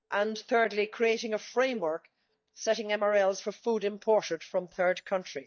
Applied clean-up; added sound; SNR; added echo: neural mask model DeepFilterNet 3.